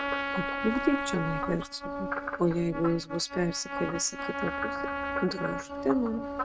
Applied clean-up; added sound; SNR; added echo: neural mask model RNNoise.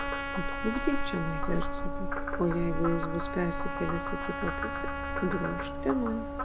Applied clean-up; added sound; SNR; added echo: none; Frog + Trumpet; -1 dB; none.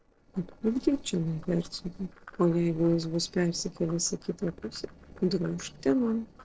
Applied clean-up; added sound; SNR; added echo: neural separator model SepFormer DNS4.